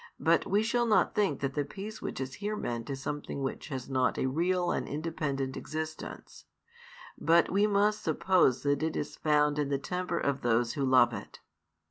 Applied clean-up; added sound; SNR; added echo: none; none; none; none.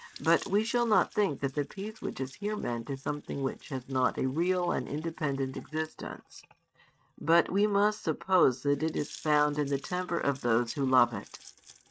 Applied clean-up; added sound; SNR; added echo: neural mask model RNNoise.